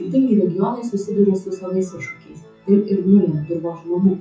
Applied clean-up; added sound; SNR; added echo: classical method WPE with log-MMSE.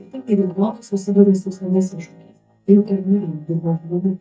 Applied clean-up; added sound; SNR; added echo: neural mask model DeepFilterNet 3.